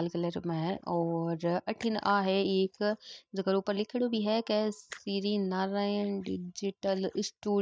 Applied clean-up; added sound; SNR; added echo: neural mask model DeepFilterNet 3.